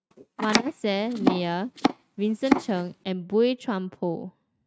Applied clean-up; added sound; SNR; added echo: neural mask model RNNoise.